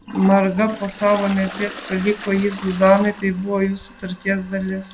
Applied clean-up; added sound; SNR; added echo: none; Toilet flush; 15 dB; none.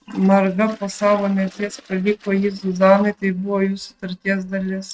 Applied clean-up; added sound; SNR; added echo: neural mask model RNNoise.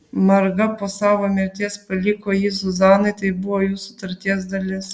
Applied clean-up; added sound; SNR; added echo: none; none; none; none.